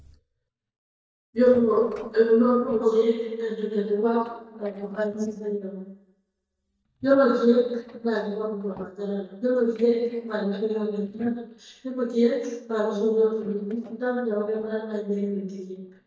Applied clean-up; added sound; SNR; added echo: neural mask model DeepFilterNet 3.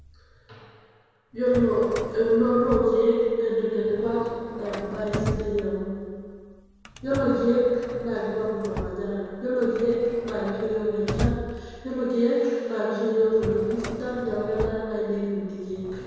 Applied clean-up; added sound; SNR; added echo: none; Drawer open or close; 11 dB; reverberation time 1.9 s.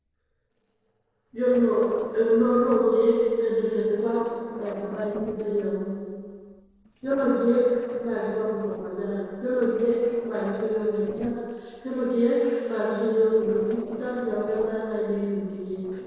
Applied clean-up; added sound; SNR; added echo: neural separator model SepFormer DNS4.